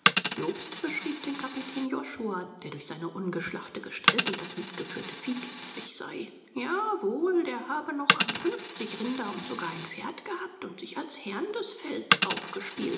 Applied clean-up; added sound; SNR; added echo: none; Coin (dropping); 0 dB; reverberation time 0.8 s.